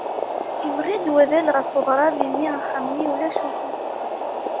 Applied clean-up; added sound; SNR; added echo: none; Boiling; 3 dB; none.